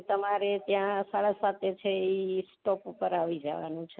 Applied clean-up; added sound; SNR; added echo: none; none; none; none.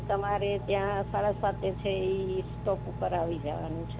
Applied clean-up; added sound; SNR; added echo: none; Engine; 6 dB; none.